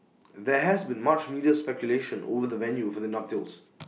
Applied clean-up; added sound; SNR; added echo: none; none; none; none.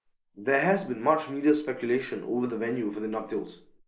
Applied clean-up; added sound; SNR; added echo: neural mask model Resemble Enhance denoiser.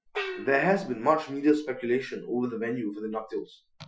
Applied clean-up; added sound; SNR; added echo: classical method Wiener filter.